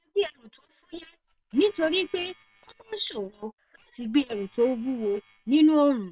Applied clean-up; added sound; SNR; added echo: neural separator model SepFormer WHAM!.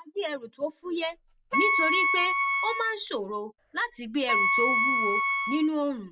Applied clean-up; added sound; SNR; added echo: none; Wind instrument, woodwind instrument; -3 dB; none.